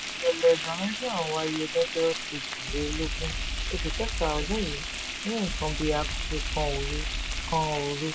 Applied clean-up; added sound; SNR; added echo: none; Frying (food) + Boom; 2 dB; none.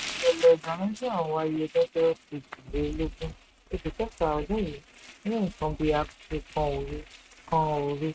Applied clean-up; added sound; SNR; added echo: neural mask model RNNoise.